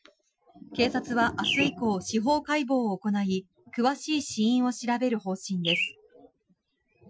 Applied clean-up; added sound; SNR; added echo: classical method Wiener filter.